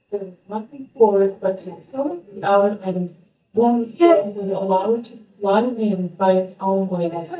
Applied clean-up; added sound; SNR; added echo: neural mask model DeepFilterNet 3.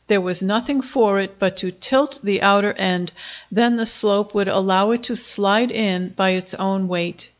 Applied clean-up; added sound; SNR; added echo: none; none; none; none.